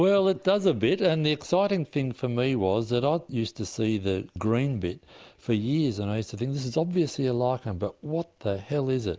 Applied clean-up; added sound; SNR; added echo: none; none; none; none.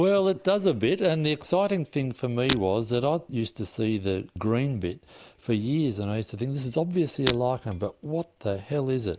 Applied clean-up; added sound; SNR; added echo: none; Shatter; 6 dB; none.